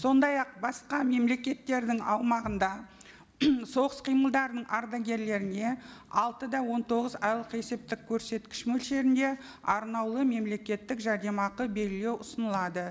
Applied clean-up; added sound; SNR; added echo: none; none; none; none.